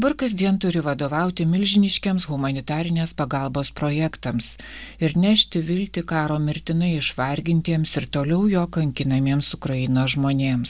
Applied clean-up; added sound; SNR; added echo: none; none; none; none.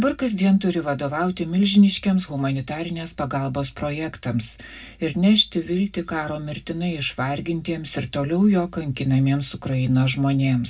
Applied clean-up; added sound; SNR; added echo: none; none; none; reverberation time 0.2 s.